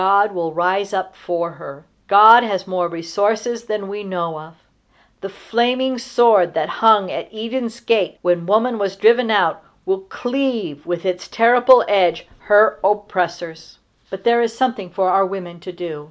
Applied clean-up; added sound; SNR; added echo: none; none; none; none.